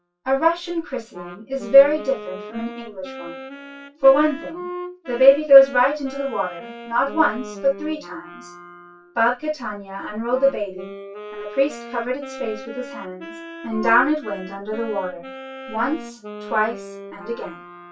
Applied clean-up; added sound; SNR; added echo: classical method WPE with log-MMSE.